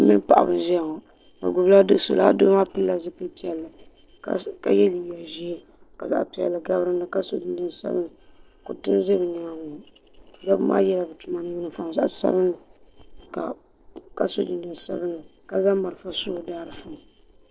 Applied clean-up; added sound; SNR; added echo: neural separator model SepFormer DNS4.